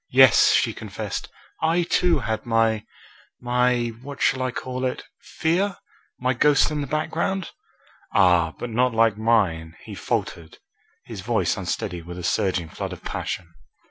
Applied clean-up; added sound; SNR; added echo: none; none; none; none.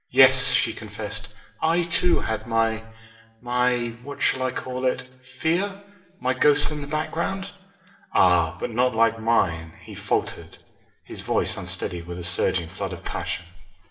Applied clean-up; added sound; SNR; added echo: none; none; none; reverberation time 0.8 s.